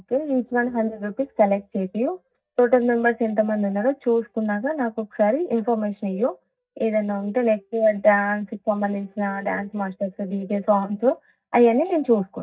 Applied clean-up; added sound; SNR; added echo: neural mask model DeepFilterNet 3.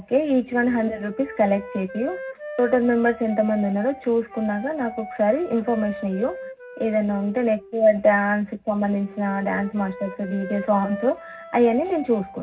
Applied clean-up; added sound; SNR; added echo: none; Wind instrument, woodwind instrument; 15 dB; reverberation time 0.4 s.